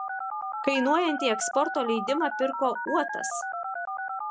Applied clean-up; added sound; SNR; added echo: none; Telephone; 4 dB; none.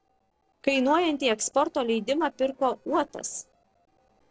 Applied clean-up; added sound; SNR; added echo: neural separator model SepFormer DNS4.